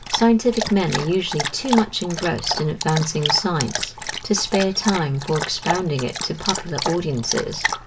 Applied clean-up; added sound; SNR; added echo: none; Dog; 6 dB; reverberation time 0.2 s.